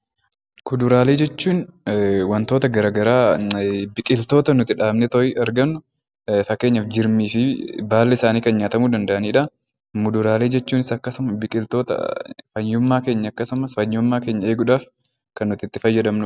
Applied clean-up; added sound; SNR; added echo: none; none; none; none.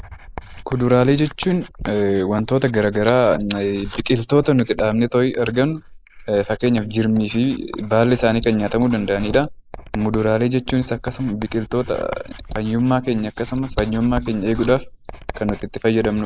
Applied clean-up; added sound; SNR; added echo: neural mask model Resemble Enhance denoiser.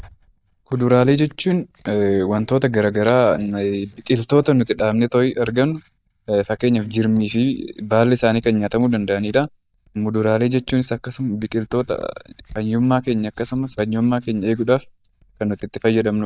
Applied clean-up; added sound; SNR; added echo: neural mask model DeepFilterNet 3.